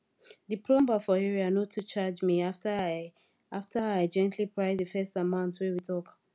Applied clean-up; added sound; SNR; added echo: none; none; none; none.